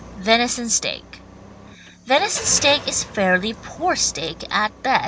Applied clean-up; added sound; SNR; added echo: none; Car; 16 dB; none.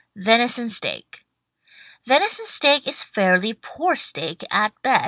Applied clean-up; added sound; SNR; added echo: none; none; none; none.